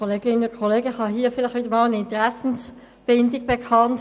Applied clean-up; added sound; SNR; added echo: none; none; none; none.